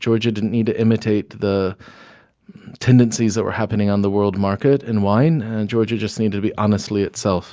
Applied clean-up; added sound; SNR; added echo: none; none; none; none.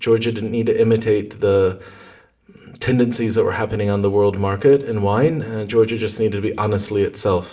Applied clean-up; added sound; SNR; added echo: none; none; none; reverberation time 0.5 s.